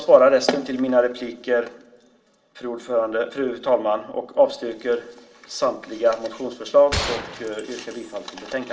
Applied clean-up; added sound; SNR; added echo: none; Gunshot, gunfire; 9 dB; reverberation time 0.6 s.